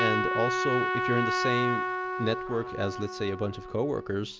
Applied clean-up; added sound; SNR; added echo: none; Trumpet; 0 dB; none.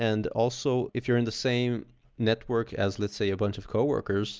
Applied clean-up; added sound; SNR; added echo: none; none; none; none.